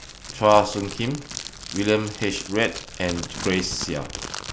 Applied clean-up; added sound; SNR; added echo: none; Crackle; 11 dB; none.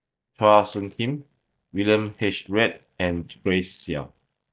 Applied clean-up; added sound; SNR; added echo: neural mask model DeepFilterNet 3.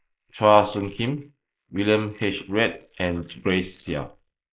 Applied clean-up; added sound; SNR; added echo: neural mask model Resemble Enhance denoiser.